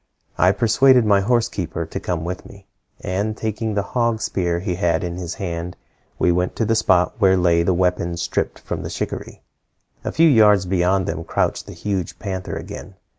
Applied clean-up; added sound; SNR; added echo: none; none; none; none.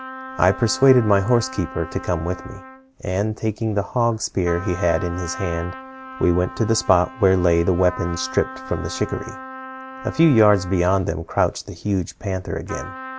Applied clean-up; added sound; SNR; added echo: none; Trumpet; 15 dB; none.